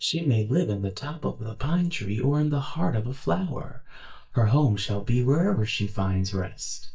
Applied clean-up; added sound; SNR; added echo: neural mask model DeepFilterNet 3.